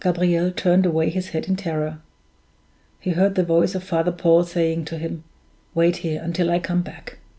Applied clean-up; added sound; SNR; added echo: none; none; none; none.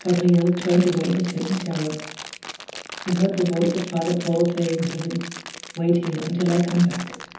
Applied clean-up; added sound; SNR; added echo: none; Crumpling, crinkling; 14 dB; reverberation time 0.8 s.